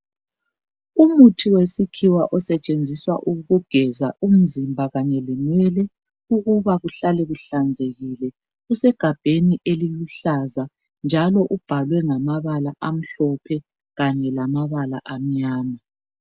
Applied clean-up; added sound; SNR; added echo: none; none; none; none.